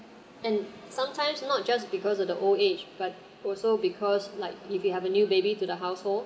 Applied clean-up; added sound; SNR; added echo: none; none; none; none.